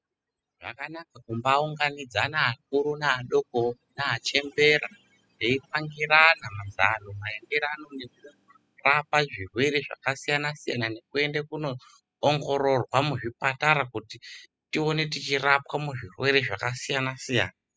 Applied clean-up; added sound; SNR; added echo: classical method spectral subtraction.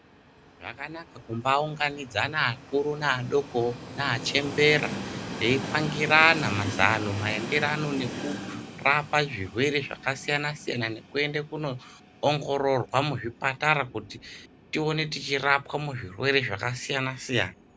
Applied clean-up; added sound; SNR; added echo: none; Train; 11 dB; none.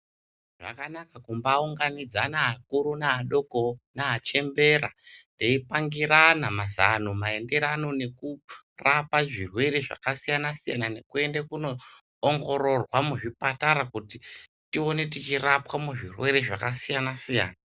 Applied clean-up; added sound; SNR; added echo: none; none; none; none.